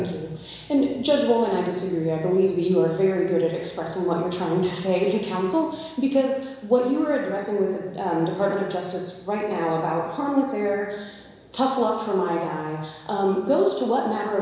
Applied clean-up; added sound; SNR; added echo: none; none; none; reverberation time 1.0 s.